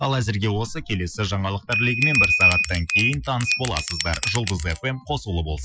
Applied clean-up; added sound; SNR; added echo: classical method Wiener filter.